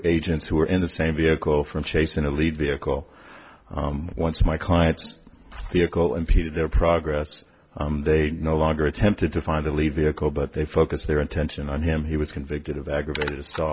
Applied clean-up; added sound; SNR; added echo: none; none; none; none.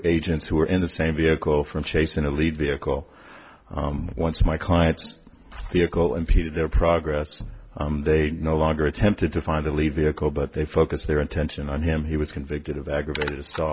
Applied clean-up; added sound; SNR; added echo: none; Bass drum; 18 dB; none.